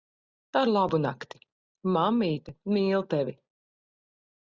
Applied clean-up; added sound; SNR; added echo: none; none; none; none.